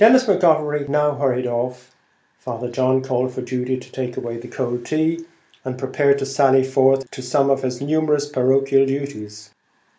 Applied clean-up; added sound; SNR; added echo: none; none; none; none.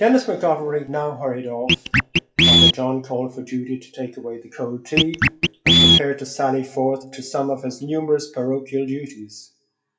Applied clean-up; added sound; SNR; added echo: classical method WPE with log-MMSE.